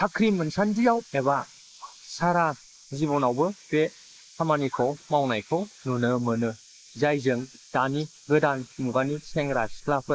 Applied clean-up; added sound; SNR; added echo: neural mask model Resemble Enhance denoiser.